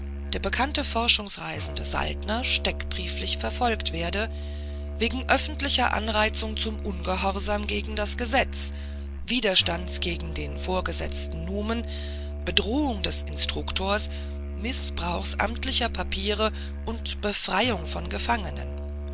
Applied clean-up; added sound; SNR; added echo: none; Musical instrument; 4 dB; none.